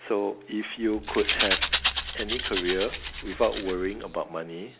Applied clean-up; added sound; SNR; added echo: none; Rattle / Rattle (instrument); 1 dB; none.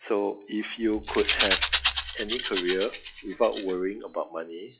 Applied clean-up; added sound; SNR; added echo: classical method log-MMSE.